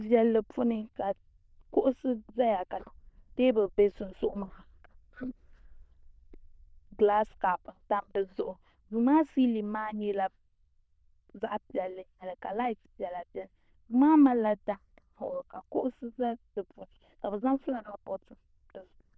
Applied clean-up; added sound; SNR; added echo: neural diffusion model UNIVERSE++.